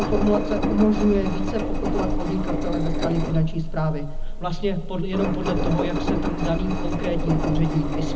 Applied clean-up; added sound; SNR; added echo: none; Engine; -1 dB; reverberation time 0.4 s.